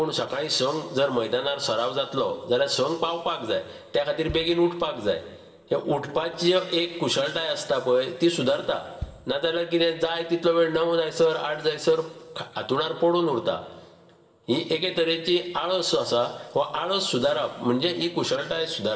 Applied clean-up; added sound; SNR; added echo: none; Bass drum; 14 dB; reverberation time 2.4 s.